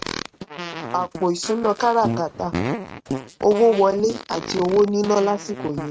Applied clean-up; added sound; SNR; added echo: neural mask model RNNoise.